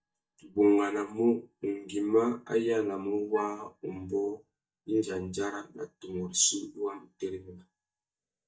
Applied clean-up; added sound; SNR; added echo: neural mask model DeepFilterNet 3.